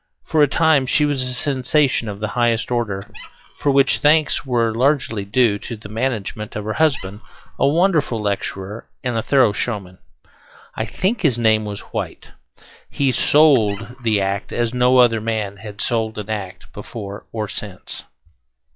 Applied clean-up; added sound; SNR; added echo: classical method log-MMSE.